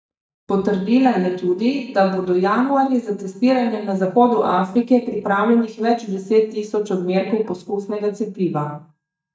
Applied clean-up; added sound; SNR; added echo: neural mask model DeepFilterNet 3.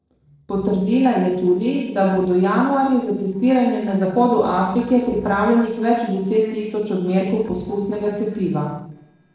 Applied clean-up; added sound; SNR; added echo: neural separator model SepFormer DNS4.